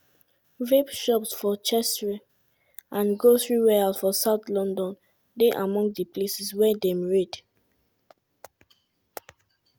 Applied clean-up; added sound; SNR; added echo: none; none; none; none.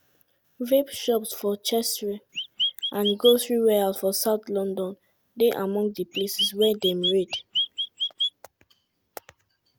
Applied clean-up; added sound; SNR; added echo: none; Chirp, tweet; 2 dB; none.